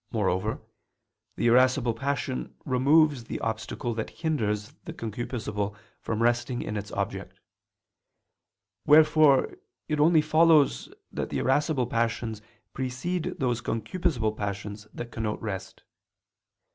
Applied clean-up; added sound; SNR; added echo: none; none; none; none.